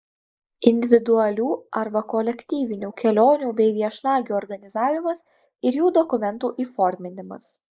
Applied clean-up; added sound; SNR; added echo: neural mask model Resemble Enhance denoiser.